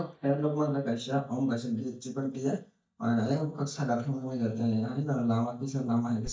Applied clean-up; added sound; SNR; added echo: neural mask model DeepFilterNet 3.